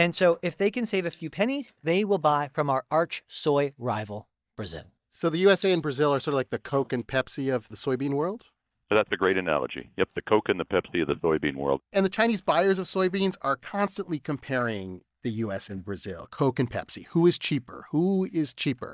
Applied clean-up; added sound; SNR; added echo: neural mask model DeepFilterNet 3.